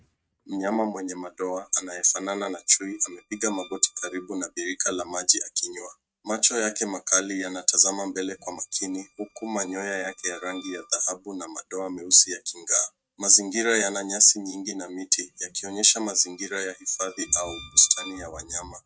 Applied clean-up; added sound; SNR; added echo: neural mask model RNNoise.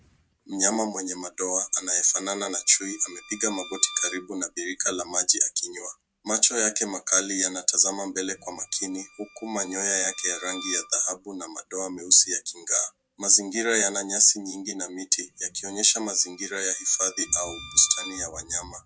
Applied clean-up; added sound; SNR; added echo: none; Bowed string instrument; 19 dB; none.